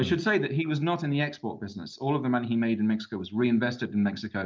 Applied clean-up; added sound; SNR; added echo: none; none; none; none.